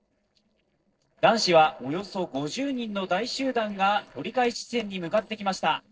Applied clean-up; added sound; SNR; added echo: neural separator model SepFormer DNS4.